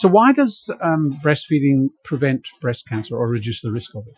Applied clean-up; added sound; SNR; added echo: classical method Wiener filter.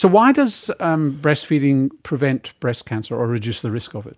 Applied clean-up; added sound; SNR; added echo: none; none; none; none.